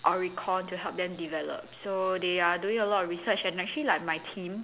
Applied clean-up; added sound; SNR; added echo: none; none; none; none.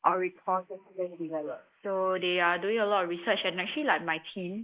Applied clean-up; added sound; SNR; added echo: neural mask model Resemble Enhance denoiser.